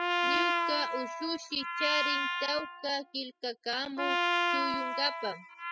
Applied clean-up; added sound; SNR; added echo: classical method spectral subtraction.